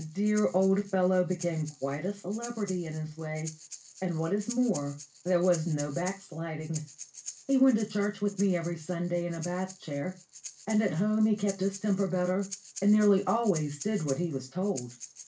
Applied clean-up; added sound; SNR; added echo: none; Breathing; 17 dB; reverberation time 0.2 s.